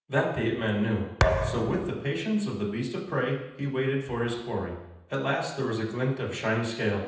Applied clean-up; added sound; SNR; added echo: none; Thump, thud; -1 dB; reverberation time 0.9 s.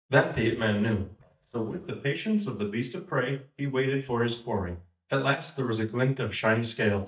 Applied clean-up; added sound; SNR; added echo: neural mask model DeepFilterNet 3.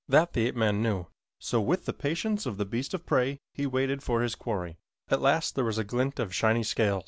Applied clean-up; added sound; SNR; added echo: none; none; none; none.